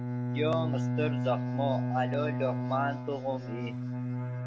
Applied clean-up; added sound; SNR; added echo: none; Bowed string instrument; -2 dB; none.